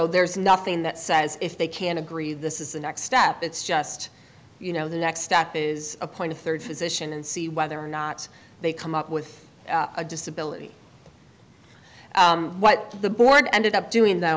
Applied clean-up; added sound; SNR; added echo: none; none; none; none.